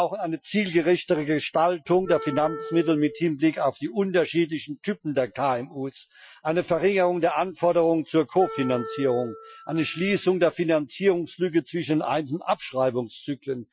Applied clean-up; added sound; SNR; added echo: classical method Wiener filter.